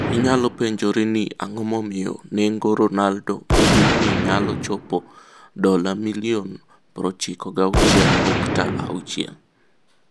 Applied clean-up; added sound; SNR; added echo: none; Gunshot, gunfire; 1 dB; none.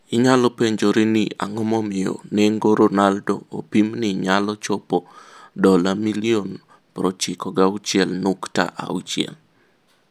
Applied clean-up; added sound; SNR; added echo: none; none; none; none.